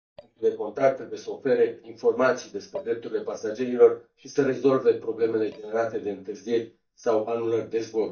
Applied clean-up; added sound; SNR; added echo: neural mask model DeepFilterNet 3.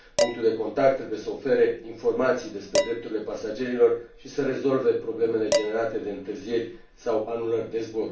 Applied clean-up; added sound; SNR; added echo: none; Dishes, pots, and pans; 8 dB; reverberation time 0.4 s.